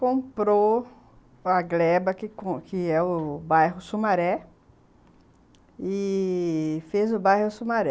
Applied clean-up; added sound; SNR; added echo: none; none; none; none.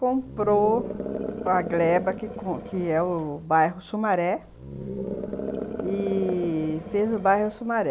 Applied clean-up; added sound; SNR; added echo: none; Animal; 8 dB; none.